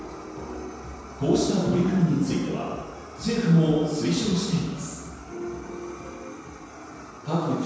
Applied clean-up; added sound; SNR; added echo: none; Fire; 16 dB; reverberation time 1.2 s.